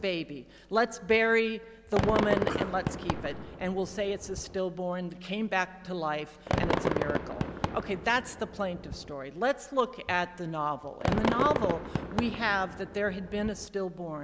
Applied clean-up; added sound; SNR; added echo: none; Fireworks; 4 dB; none.